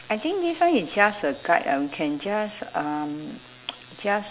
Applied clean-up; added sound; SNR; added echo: none; none; none; none.